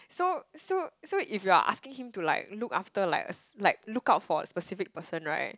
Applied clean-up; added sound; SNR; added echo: none; none; none; none.